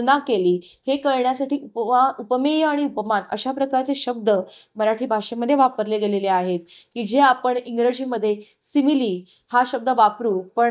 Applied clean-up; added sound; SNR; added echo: neural mask model DeepFilterNet 3.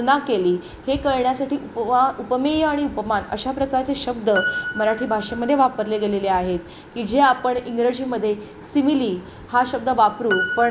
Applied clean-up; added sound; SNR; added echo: none; Piano; 13 dB; none.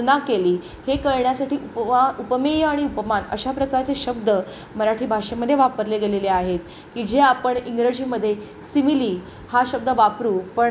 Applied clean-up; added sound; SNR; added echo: none; none; none; none.